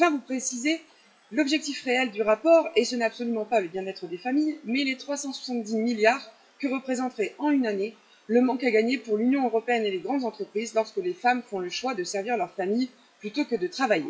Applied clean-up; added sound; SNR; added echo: classical method WPE with log-MMSE.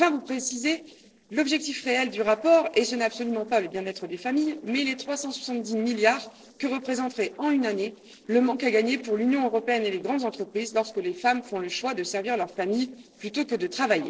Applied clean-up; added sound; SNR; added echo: neural separator model SepFormer DNS4.